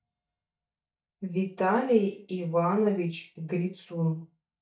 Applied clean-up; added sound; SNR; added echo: neural mask model DeepFilterNet 3.